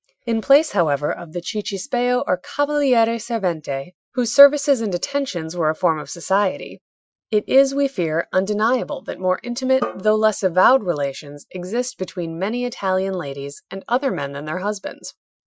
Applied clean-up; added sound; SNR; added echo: classical method Wiener filter.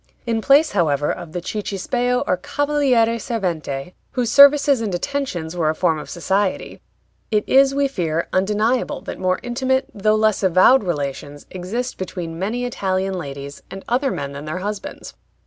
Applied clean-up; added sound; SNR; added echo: none; none; none; none.